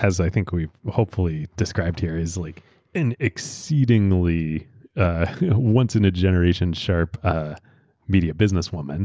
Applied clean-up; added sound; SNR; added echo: none; none; none; none.